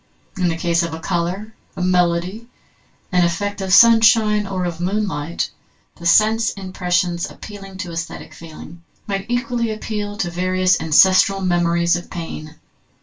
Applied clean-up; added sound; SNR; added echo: none; none; none; reverberation time 0.1 s.